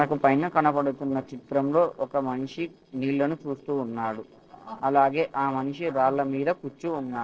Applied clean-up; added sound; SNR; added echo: neural separator model SepFormer DNS4.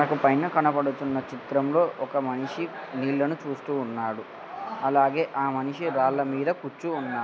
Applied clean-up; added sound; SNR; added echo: none; none; none; none.